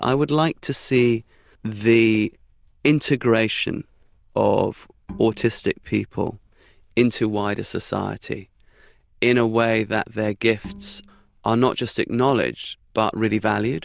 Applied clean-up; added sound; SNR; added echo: neural diffusion model UNIVERSE++.